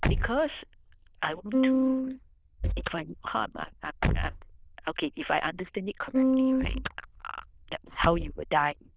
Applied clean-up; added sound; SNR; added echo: neural diffusion model UNIVERSE++.